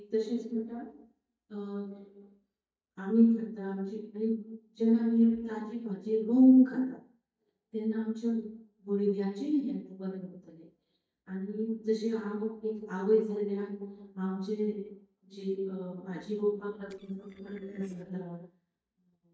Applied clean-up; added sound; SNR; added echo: neural mask model DeepFilterNet 3.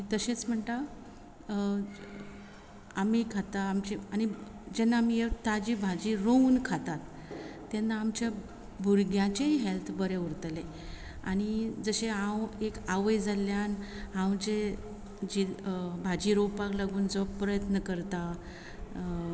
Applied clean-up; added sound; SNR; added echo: none; none; none; none.